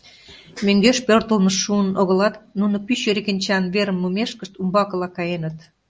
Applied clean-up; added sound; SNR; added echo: none; none; none; none.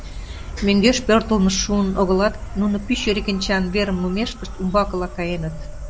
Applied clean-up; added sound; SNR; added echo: none; Insect; 10 dB; none.